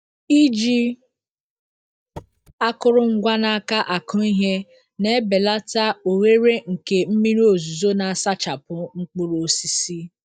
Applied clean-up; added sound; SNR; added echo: neural mask model DeepFilterNet 3.